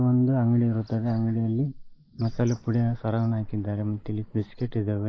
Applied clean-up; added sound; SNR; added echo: neural mask model Resemble Enhance denoiser.